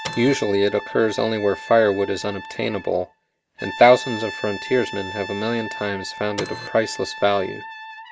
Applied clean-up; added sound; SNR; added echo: none; Brass instrument + Printer; 12 dB; none.